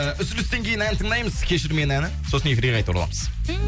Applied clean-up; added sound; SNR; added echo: none; none; none; none.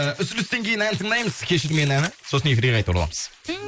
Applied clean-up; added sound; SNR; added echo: neural mask model Resemble Enhance denoiser.